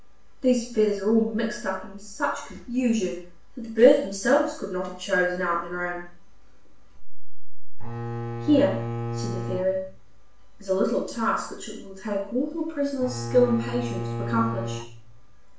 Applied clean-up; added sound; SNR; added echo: none; Bowed string instrument; 8 dB; reverberation time 0.5 s.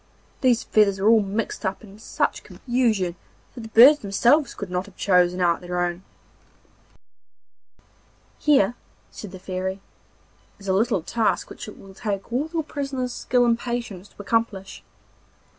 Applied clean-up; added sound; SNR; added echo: none; none; none; none.